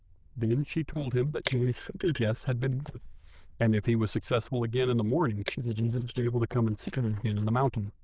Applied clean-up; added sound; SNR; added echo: neural diffusion model UNIVERSE++.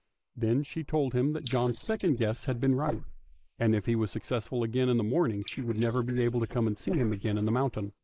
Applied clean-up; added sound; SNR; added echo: neural mask model Resemble Enhance denoiser.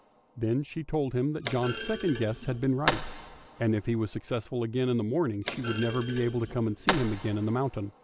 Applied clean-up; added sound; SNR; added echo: none; Thump, thud; 8 dB; none.